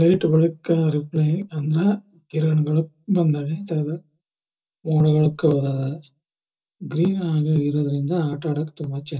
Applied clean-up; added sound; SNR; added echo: none; none; none; reverberation time 0.2 s.